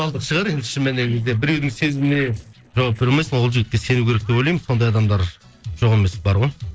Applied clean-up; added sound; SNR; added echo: neural separator model SepFormer DNS4.